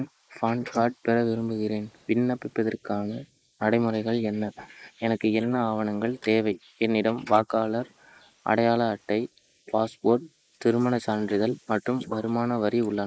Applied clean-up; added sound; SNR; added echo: neural mask model Resemble Enhance denoiser.